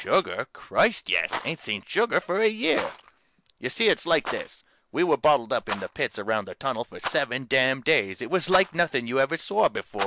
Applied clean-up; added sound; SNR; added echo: none; Rattle; 14 dB; none.